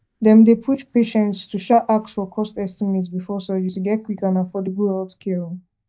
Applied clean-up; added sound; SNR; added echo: neural mask model DeepFilterNet 3.